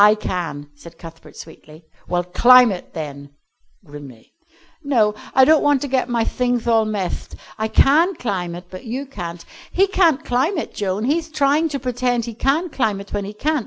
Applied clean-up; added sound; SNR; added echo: none; none; none; none.